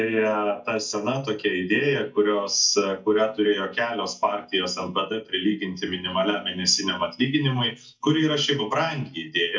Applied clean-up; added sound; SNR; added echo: neural mask model DeepFilterNet 3.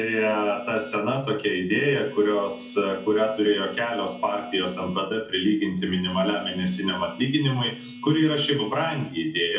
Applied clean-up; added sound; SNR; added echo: none; Telephone; 18 dB; reverberation time 0.4 s.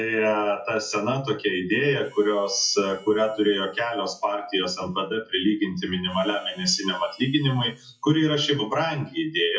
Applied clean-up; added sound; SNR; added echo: classical method WPE with log-MMSE.